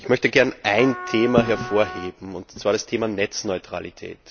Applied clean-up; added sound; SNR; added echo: none; Trumpet; 12 dB; none.